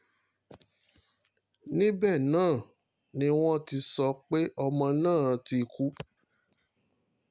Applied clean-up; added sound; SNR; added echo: none; none; none; none.